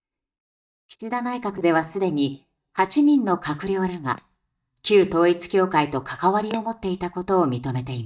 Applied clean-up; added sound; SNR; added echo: neural mask model DeepFilterNet 3.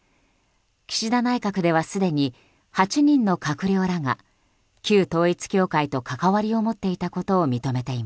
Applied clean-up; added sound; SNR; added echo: none; none; none; none.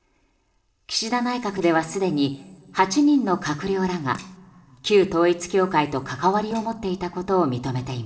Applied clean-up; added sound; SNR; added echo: neural separator model SepFormer DNS4.